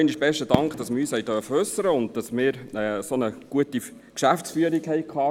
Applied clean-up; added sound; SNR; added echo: none; Fireworks; 10 dB; none.